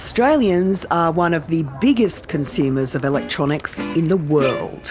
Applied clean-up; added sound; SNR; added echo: none; none; none; none.